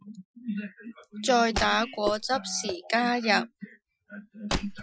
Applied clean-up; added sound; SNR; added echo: classical method Wiener filter.